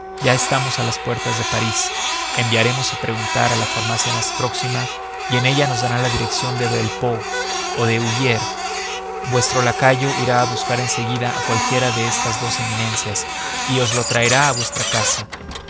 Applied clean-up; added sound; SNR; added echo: none; Printer; 2 dB; none.